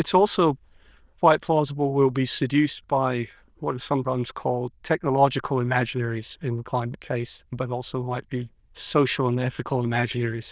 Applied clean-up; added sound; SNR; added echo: neural diffusion model UNIVERSE++.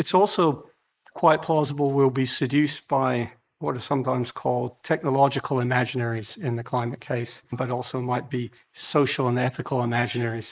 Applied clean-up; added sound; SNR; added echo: neural mask model Resemble Enhance denoiser.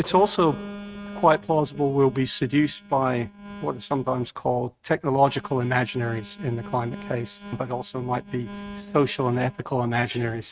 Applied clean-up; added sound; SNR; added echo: neural mask model RNNoise.